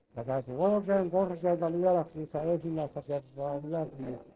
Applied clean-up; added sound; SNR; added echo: neural separator model SepFormer DNS4.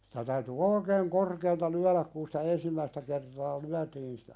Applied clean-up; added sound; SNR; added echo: none; none; none; none.